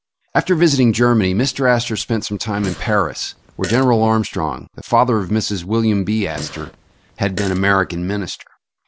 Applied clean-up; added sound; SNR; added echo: none; Fart; 16 dB; none.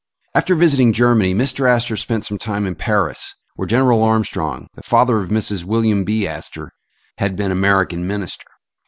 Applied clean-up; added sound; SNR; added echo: none; none; none; none.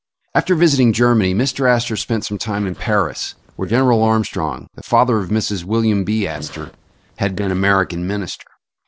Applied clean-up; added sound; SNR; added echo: neural separator model SepFormer DNS4.